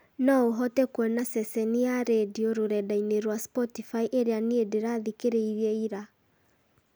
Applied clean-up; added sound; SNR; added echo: none; none; none; none.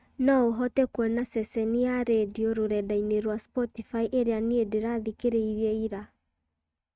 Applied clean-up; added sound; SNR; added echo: neural mask model RNNoise.